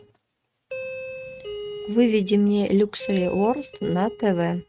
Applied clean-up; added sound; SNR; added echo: neural mask model RNNoise.